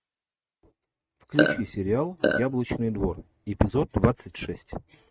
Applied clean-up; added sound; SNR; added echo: neural mask model RNNoise.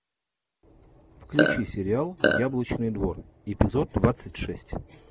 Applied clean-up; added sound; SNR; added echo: none; Burping, eructation; -5 dB; none.